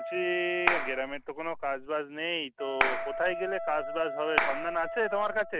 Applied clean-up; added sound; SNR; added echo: none; Clapping + Wind instrument, woodwind instrument; 2 dB; none.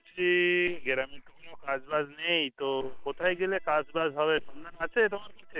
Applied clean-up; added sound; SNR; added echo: neural separator model SepFormer WHAM!.